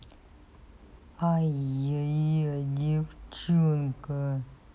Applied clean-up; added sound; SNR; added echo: none; none; none; none.